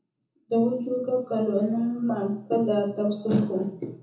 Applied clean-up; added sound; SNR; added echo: none; none; none; reverberation time 0.6 s.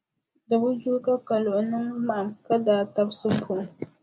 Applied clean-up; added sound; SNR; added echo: none; none; none; none.